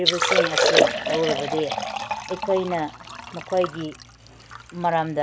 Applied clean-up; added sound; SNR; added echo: none; Liquid; -1 dB; none.